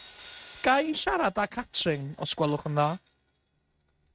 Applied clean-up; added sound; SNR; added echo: neural mask model RNNoise.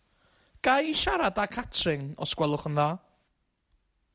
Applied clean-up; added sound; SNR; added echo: none; none; none; none.